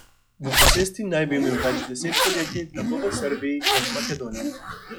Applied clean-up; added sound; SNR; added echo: classical method log-MMSE.